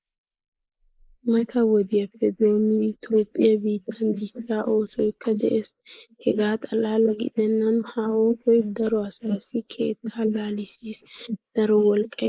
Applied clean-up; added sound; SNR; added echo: neural mask model Resemble Enhance denoiser.